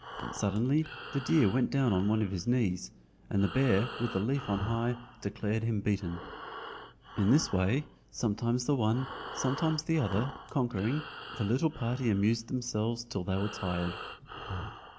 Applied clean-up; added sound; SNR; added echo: none; Breathing; 13 dB; none.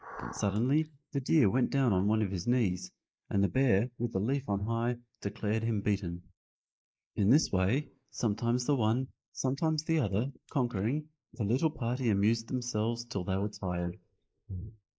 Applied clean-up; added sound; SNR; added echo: neural mask model Resemble Enhance denoiser.